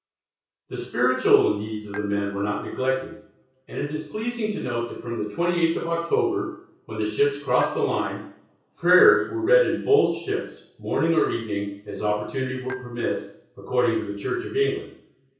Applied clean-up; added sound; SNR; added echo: none; Dishes, pots, and pans / Chink, clink; 17 dB; reverberation time 0.6 s.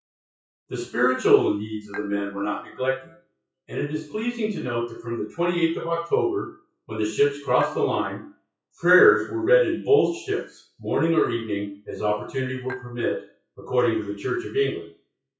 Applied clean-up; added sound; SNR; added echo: classical method WPE with log-MMSE.